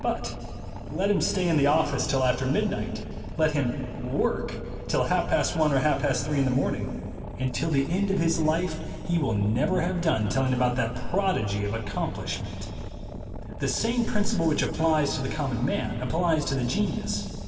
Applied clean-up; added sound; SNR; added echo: none; Boat, Water vehicle; 9 dB; reverberation time 2.4 s.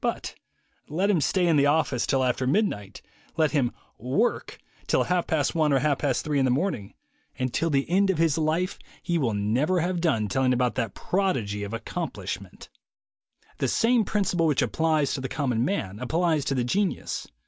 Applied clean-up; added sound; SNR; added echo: none; none; none; none.